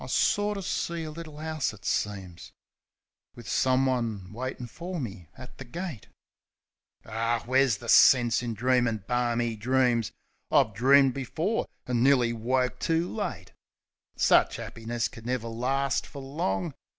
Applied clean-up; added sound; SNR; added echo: none; none; none; none.